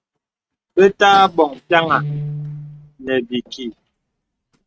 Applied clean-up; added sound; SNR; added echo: neural mask model RNNoise.